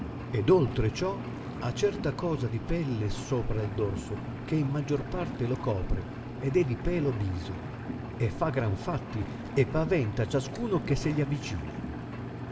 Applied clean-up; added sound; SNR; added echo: none; Engine; 8 dB; reverberation time 2.3 s.